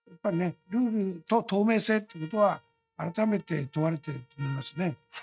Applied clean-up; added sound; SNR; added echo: neural mask model RNNoise.